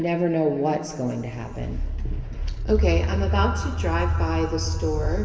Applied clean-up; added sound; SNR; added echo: none; none; none; reverberation time 2.4 s.